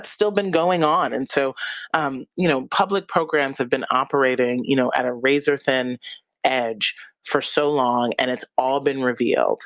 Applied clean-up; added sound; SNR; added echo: none; none; none; none.